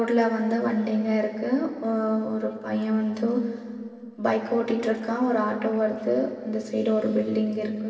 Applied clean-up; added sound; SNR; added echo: none; none; none; reverberation time 2.6 s.